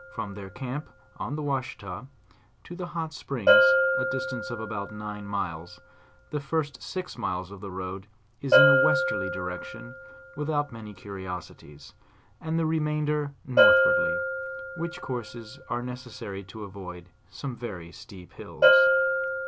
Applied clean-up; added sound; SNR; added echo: none; Bell; -4 dB; none.